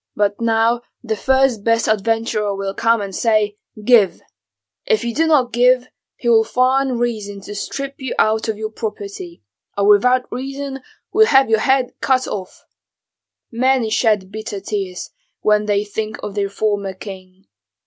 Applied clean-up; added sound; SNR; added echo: none; none; none; none.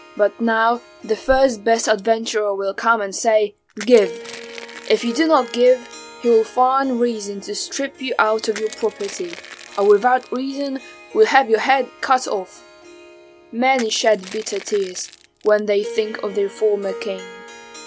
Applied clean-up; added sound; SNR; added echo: none; Harp + Crushing; 18 dB; none.